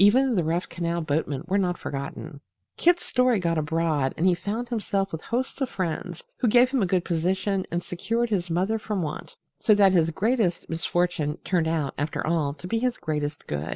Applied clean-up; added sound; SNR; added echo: none; none; none; none.